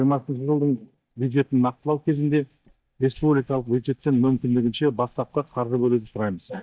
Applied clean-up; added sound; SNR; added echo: neural mask model DeepFilterNet 3.